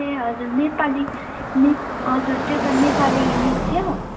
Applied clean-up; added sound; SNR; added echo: none; Car passing by; 3 dB; reverberation time 2.3 s.